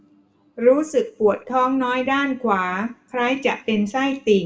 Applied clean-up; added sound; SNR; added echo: none; none; none; reverberation time 0.4 s.